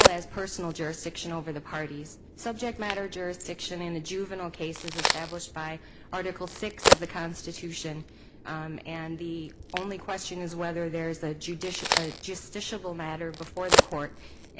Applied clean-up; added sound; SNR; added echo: none; Crack; -3 dB; none.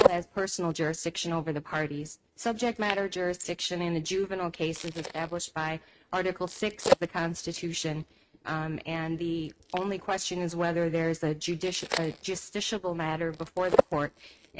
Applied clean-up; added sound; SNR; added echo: neural mask model RNNoise.